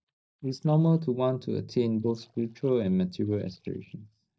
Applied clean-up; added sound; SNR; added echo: neural mask model DeepFilterNet 3.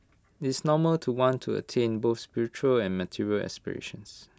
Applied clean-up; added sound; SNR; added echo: none; none; none; none.